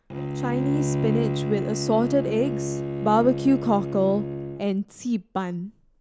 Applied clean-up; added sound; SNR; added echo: none; Bowed string instrument; 4 dB; none.